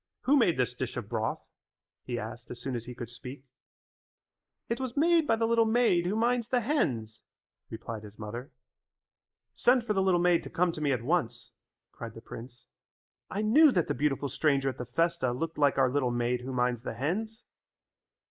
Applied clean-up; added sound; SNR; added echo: neural mask model Resemble Enhance denoiser.